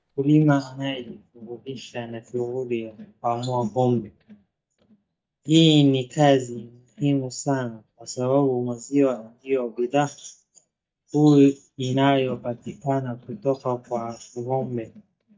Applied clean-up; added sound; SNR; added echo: neural mask model DeepFilterNet 3.